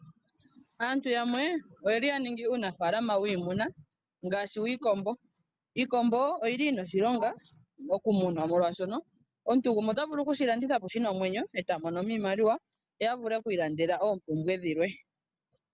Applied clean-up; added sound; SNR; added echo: none; none; none; none.